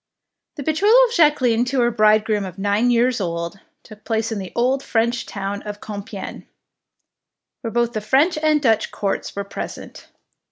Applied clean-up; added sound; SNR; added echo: none; none; none; none.